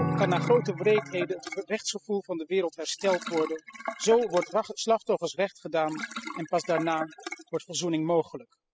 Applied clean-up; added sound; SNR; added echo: classical method spectral subtraction.